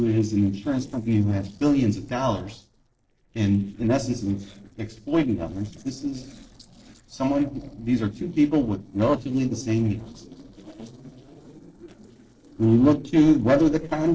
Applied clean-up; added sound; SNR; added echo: neural separator model SepFormer DNS4.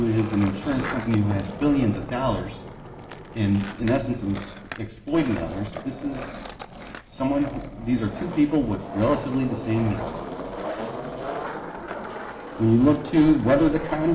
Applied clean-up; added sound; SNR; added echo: none; Skateboard; 11 dB; reverberation time 1.1 s.